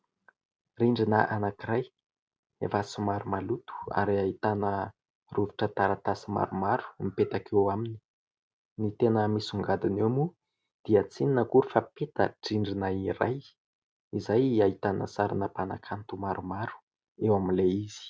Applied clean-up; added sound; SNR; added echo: none; none; none; none.